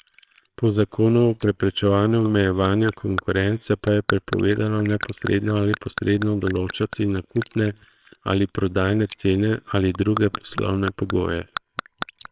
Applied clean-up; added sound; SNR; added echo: neural separator model SepFormer WHAMR!.